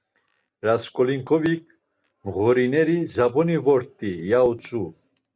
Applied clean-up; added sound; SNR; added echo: none; none; none; none.